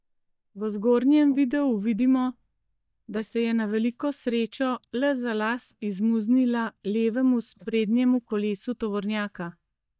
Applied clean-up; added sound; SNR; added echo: neural mask model DeepFilterNet 3.